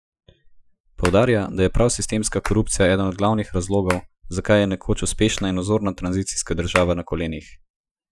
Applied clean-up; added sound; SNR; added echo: classical method Wiener filter.